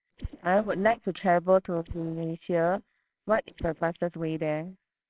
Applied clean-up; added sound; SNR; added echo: neural separator model SepFormer WHAMR!.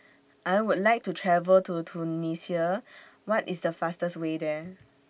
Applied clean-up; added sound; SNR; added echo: none; none; none; none.